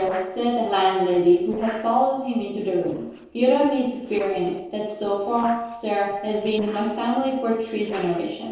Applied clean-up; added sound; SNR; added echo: neural separator model SepFormer DNS4.